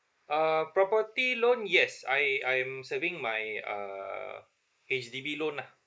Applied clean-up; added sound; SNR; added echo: neural mask model Resemble Enhance denoiser.